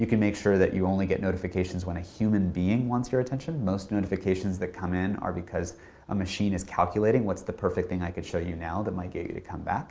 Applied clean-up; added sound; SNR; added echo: none; none; none; none.